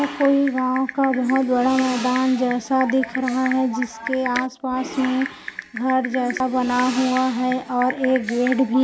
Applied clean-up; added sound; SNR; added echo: none; Typing; 11 dB; none.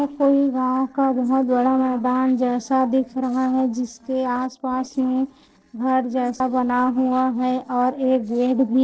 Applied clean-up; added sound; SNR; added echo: neural separator model SepFormer DNS4.